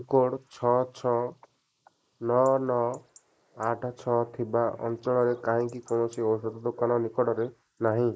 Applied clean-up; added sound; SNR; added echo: neural mask model Resemble Enhance denoiser.